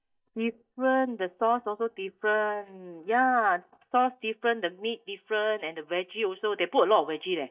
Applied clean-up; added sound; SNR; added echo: neural mask model DeepFilterNet 3.